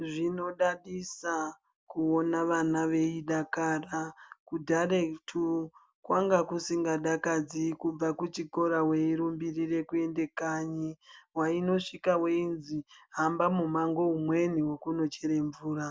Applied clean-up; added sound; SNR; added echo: none; none; none; none.